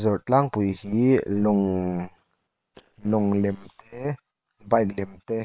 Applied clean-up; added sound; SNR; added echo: neural separator model SepFormer WHAM!.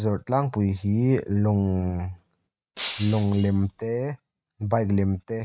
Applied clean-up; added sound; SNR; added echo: neural mask model RNNoise.